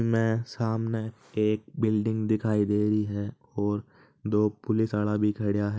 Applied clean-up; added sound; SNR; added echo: none; none; none; none.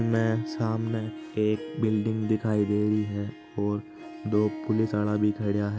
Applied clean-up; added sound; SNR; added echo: none; Harp; 12 dB; none.